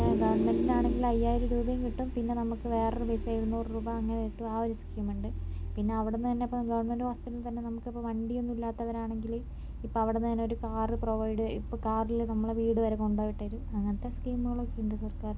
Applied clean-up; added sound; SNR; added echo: none; Vehicle; 4 dB; none.